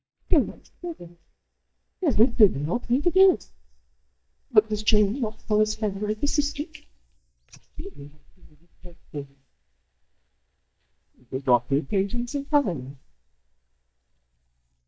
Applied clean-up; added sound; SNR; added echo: neural mask model DeepFilterNet 3.